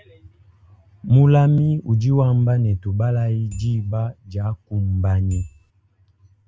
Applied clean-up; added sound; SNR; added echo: none; Marimba, xylophone / Wood; 16 dB; none.